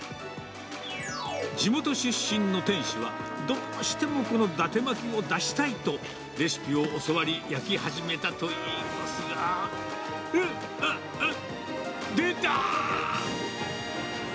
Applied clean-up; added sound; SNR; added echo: none; Trumpet; 13 dB; none.